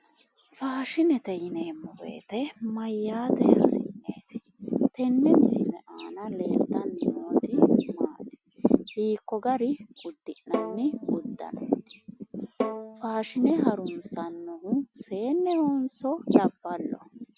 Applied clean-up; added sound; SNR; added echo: none; Bowed string instrument; 10 dB; none.